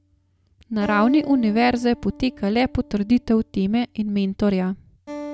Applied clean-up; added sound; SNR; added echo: none; Acoustic guitar; 17 dB; none.